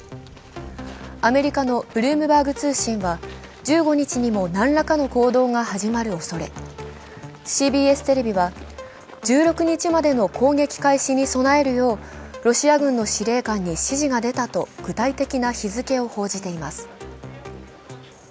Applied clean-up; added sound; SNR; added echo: none; none; none; none.